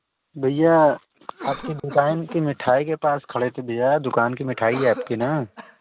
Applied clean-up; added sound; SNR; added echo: none; Cough; 18 dB; none.